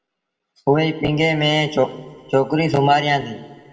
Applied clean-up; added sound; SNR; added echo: none; none; none; reverberation time 1.5 s.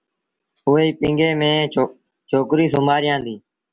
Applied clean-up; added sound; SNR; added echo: none; none; none; none.